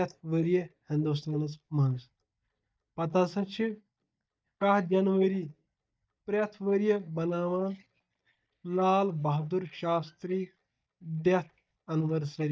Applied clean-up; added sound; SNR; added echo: neural mask model DeepFilterNet 3.